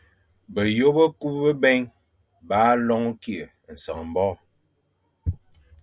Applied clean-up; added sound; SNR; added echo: none; none; none; none.